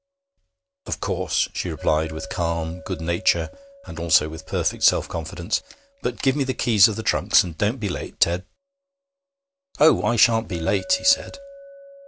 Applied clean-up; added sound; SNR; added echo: none; Chink, clink + Camera; 19 dB; none.